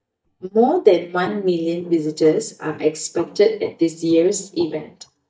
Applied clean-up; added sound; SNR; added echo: neural mask model DeepFilterNet 3.